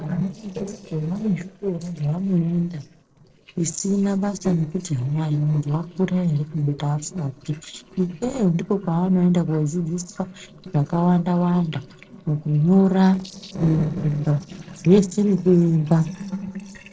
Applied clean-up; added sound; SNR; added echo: neural separator model SepFormer DNS4.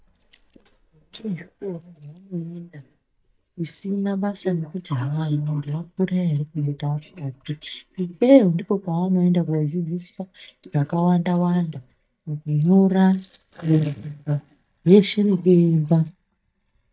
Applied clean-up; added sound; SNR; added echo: neural mask model DeepFilterNet 3.